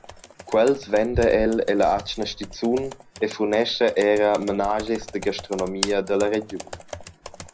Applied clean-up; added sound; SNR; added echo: none; Computer keyboard; 13 dB; reverberation time 0.4 s.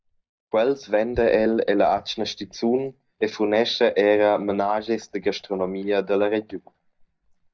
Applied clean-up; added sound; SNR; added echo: neural mask model DeepFilterNet 3.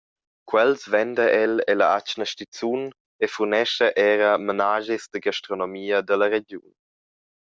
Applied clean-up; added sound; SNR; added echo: none; none; none; none.